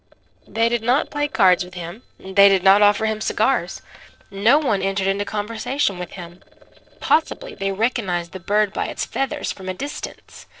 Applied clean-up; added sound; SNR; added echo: neural separator model SepFormer DNS4.